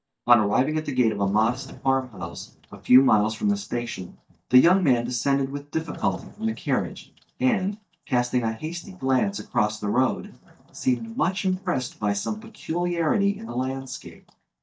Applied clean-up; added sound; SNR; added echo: neural mask model DeepFilterNet 3.